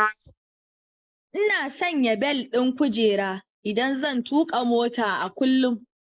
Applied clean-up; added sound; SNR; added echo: neural mask model Resemble Enhance denoiser.